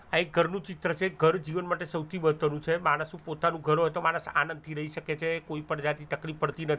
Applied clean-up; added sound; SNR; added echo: none; none; none; none.